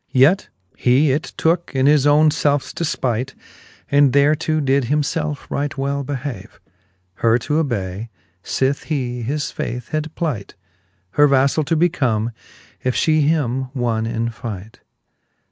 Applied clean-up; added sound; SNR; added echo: neural mask model Resemble Enhance denoiser.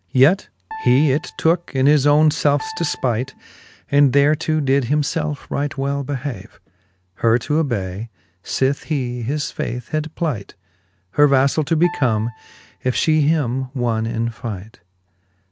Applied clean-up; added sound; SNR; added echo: none; Piano; 17 dB; none.